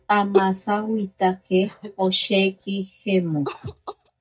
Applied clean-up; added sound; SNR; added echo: neural mask model DeepFilterNet 3.